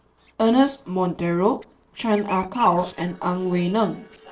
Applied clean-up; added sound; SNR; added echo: neural separator model SepFormer DNS4.